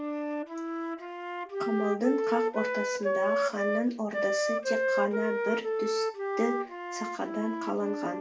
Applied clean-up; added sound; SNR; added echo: none; Wind instrument, woodwind instrument; -2 dB; reverberation time 0.3 s.